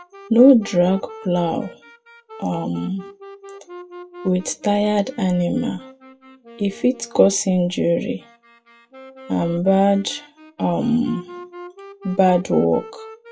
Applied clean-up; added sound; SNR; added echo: classical method WPE with log-MMSE.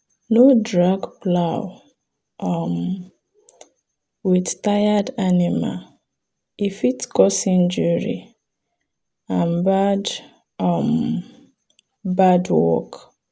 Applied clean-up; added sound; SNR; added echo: none; none; none; none.